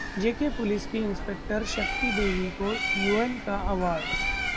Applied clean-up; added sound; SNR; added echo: none; Bird; 2 dB; none.